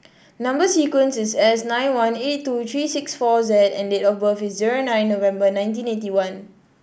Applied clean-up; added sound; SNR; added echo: none; none; none; none.